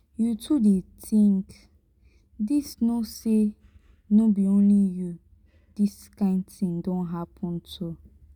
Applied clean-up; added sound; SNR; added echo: none; none; none; none.